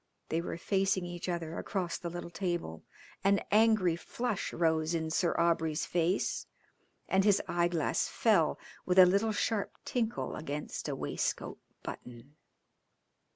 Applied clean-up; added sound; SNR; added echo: none; none; none; none.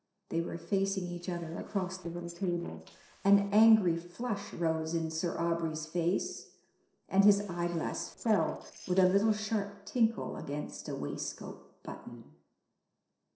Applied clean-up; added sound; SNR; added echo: neural separator model SepFormer DNS4.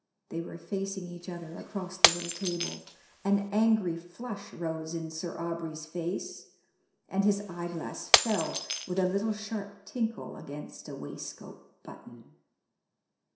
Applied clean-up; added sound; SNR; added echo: none; Shatter; 0 dB; reverberation time 0.7 s.